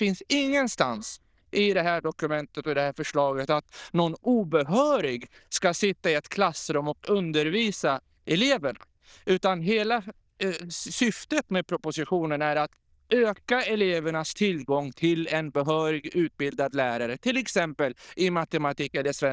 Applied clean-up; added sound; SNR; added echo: neural diffusion model UNIVERSE++.